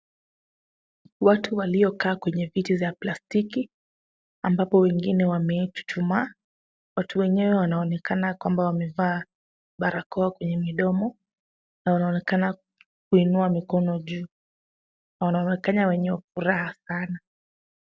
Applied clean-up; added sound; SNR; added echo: none; none; none; none.